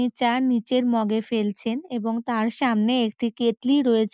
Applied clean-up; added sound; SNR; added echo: none; none; none; none.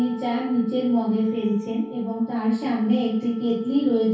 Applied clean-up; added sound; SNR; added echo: none; Wind instrument, woodwind instrument; 16 dB; reverberation time 0.6 s.